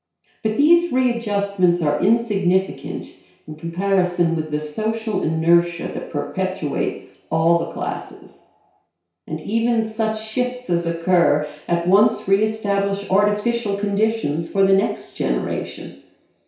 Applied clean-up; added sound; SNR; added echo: none; none; none; reverberation time 0.6 s.